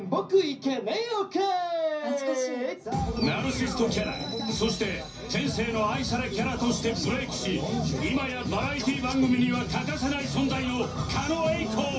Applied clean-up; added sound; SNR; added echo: none; none; none; reverberation time 0.5 s.